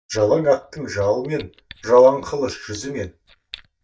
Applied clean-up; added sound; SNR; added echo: neural mask model DeepFilterNet 3.